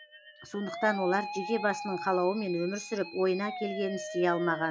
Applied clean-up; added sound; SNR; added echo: classical method log-MMSE.